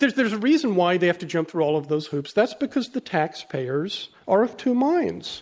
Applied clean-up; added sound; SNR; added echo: neural mask model Resemble Enhance denoiser.